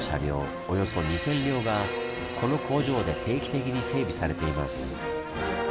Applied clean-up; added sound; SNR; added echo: none; Bowed string instrument; 10 dB; none.